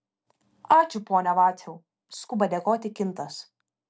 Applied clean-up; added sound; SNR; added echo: none; none; none; none.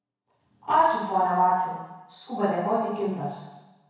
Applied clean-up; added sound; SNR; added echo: none; none; none; reverberation time 1.0 s.